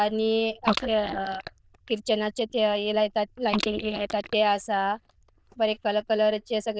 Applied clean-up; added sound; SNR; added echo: neural diffusion model UNIVERSE++.